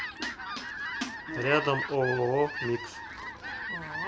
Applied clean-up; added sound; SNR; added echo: none; Fowl; 5 dB; none.